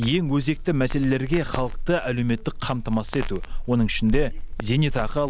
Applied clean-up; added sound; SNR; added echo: none; Crackle; 4 dB; none.